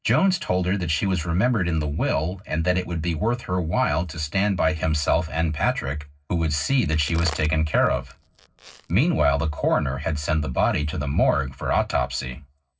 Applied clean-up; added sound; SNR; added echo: neural separator model SepFormer DNS4.